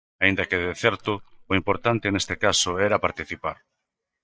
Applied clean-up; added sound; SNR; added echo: neural mask model DeepFilterNet 3.